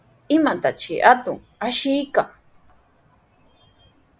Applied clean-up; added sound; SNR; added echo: none; none; none; none.